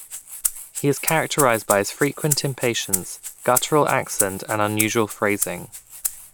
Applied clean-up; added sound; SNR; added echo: none; Rattle (instrument); 6 dB; none.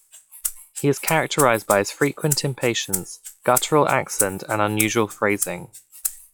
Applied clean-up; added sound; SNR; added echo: classical method log-MMSE.